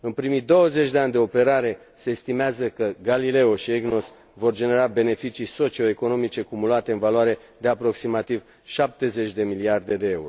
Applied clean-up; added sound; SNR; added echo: none; none; none; none.